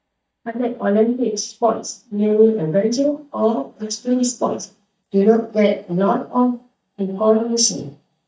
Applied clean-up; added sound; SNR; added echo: neural mask model DeepFilterNet 3.